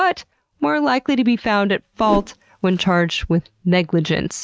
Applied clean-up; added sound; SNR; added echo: neural mask model RNNoise.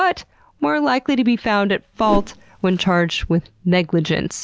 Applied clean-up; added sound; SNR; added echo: none; Whoosh, swoosh, swish; 14 dB; none.